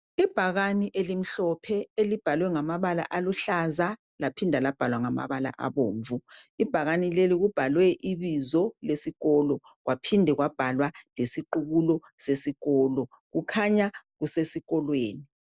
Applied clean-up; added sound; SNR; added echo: none; none; none; none.